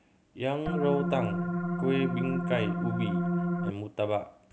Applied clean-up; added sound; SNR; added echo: none; Organ; -2 dB; none.